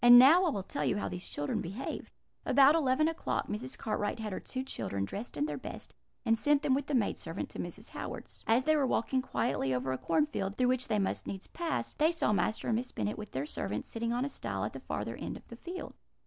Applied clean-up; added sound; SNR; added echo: none; none; none; none.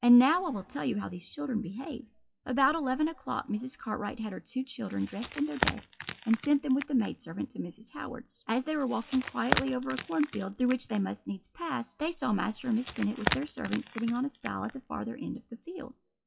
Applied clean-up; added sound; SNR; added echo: classical method WPE with log-MMSE.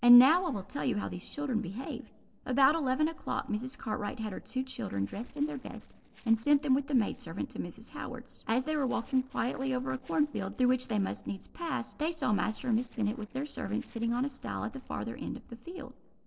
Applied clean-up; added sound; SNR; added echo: neural separator model SepFormer DNS4.